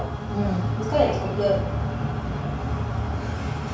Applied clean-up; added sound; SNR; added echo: none; Bowed string instrument; 18 dB; reverberation time 0.5 s.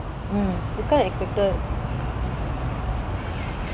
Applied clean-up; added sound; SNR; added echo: none; none; none; none.